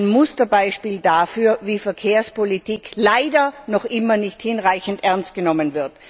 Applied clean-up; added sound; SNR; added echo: none; none; none; none.